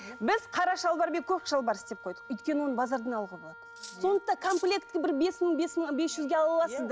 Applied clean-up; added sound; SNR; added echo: none; Wind instrument, woodwind instrument + Cutlery, silverware; 18 dB; none.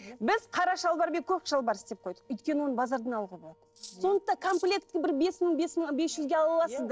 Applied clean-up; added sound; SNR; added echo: neural separator model SepFormer DNS4.